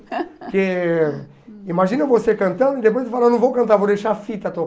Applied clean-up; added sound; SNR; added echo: none; none; none; none.